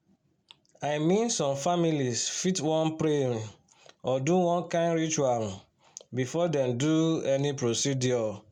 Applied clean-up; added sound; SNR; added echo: none; none; none; none.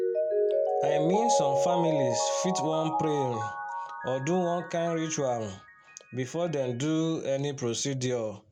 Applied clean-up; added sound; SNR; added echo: none; Mallet percussion; 1 dB; none.